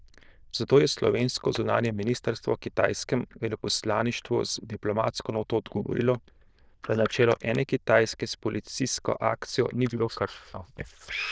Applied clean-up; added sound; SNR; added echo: neural diffusion model UNIVERSE++.